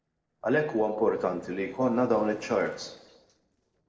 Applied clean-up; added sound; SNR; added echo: neural separator model SepFormer DNS4.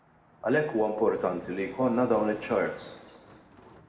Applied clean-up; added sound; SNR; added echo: none; Car passing by; 20 dB; reverberation time 1.3 s.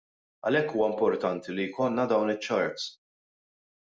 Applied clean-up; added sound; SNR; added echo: none; none; none; none.